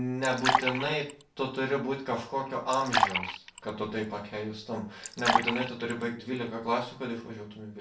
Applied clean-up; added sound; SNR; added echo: none; Fill (with liquid); 0 dB; reverberation time 0.3 s.